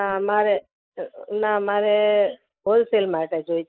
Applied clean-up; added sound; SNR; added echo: neural mask model Resemble Enhance denoiser.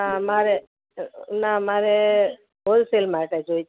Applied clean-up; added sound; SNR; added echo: none; none; none; none.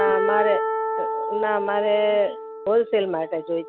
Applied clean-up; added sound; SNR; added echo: none; Acoustic guitar; 3 dB; none.